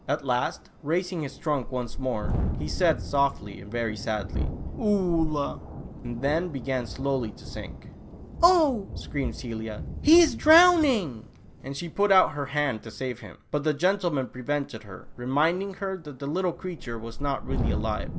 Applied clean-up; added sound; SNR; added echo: none; Thunderstorm; 8 dB; none.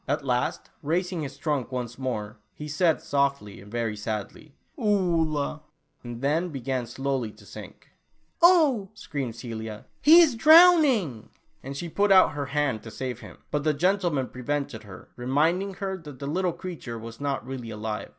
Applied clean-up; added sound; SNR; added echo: none; none; none; none.